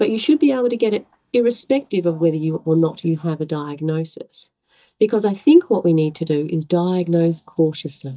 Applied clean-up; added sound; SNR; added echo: neural mask model DeepFilterNet 3.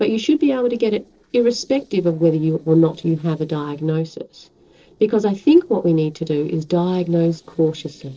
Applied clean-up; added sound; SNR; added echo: neural separator model SepFormer DNS4.